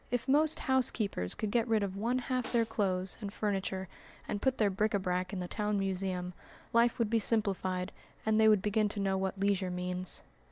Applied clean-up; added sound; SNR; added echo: none; Snare drum; 19 dB; none.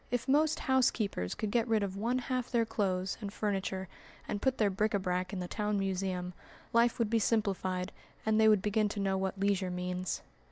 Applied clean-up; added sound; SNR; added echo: none; none; none; none.